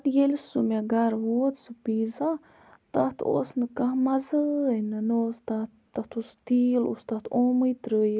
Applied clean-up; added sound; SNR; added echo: none; none; none; none.